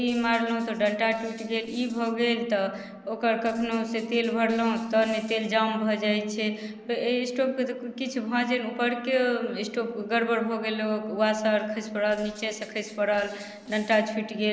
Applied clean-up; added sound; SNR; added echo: neural separator model SepFormer DNS4.